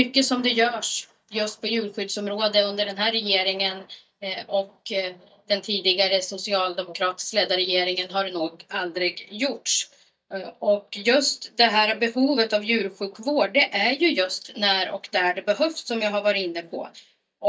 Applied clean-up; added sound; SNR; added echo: neural mask model DeepFilterNet 3.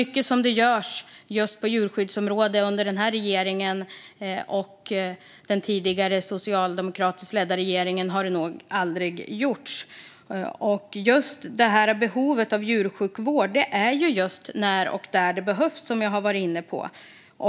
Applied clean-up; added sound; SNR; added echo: none; none; none; none.